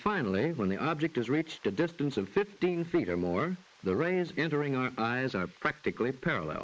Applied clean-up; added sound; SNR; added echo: neural mask model Resemble Enhance denoiser.